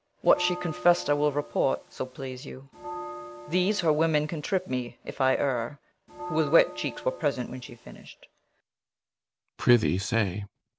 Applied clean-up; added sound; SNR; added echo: none; Bell; 13 dB; none.